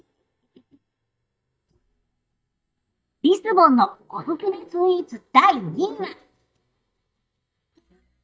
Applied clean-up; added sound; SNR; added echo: neural mask model DeepFilterNet 3.